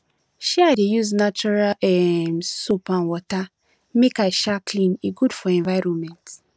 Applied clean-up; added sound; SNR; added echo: none; none; none; none.